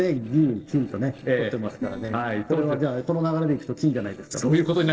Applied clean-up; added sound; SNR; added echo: neural separator model SepFormer DNS4.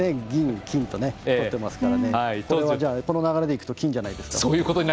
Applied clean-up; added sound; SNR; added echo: none; none; none; none.